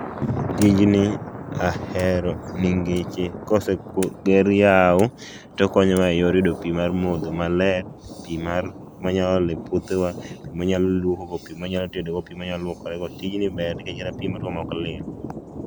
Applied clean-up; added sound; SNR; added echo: none; Thunder; 11 dB; none.